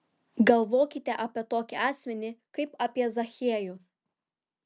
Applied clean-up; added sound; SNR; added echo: none; none; none; none.